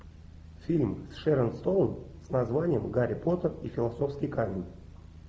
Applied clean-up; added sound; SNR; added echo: none; none; none; none.